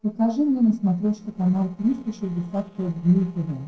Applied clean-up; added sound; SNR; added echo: neural separator model SepFormer DNS4.